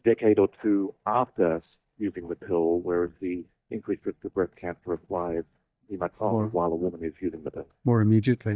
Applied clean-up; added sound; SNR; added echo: neural mask model DeepFilterNet 3.